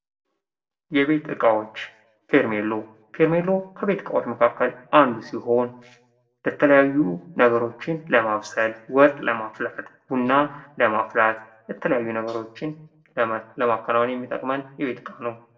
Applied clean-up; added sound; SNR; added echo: none; none; none; reverberation time 0.5 s.